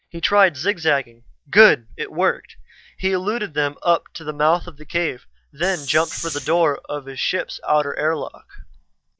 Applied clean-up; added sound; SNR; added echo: neural mask model DeepFilterNet 3.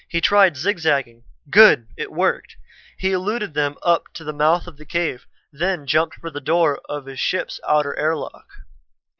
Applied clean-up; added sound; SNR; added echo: neural mask model Resemble Enhance denoiser.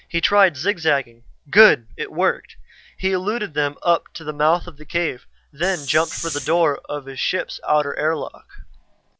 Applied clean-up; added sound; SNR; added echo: none; Hiss; 11 dB; none.